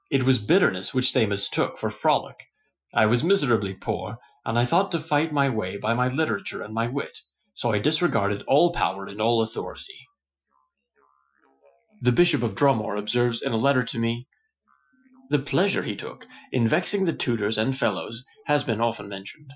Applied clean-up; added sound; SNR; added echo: classical method Wiener filter.